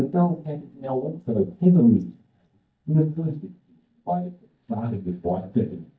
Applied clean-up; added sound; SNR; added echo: neural mask model DeepFilterNet 3.